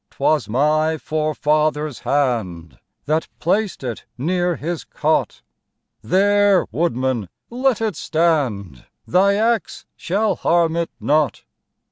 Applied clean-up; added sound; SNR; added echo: none; none; none; none.